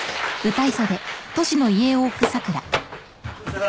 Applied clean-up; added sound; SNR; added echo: none; none; none; none.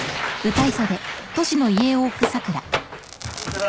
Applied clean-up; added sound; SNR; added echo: none; Squeak / Wood + Crackle / Fireworks; 11 dB; none.